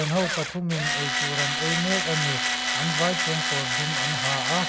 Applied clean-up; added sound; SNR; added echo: none; Tools; -3 dB; none.